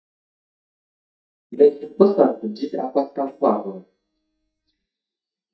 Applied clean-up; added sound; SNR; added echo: neural mask model DeepFilterNet 3.